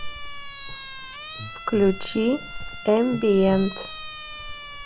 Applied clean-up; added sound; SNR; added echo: none; Siren + Cricket; 10 dB; none.